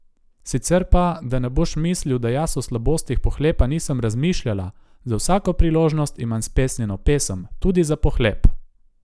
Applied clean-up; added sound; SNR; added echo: none; none; none; none.